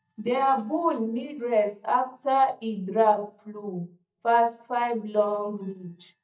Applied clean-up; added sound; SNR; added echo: neural mask model DeepFilterNet 3.